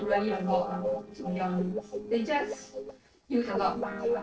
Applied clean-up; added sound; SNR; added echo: neural separator model SepFormer DNS4.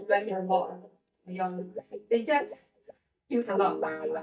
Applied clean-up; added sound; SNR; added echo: neural mask model DeepFilterNet 3.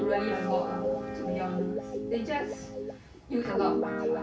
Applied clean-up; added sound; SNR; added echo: none; Guitar; -2 dB; reverberation time 0.2 s.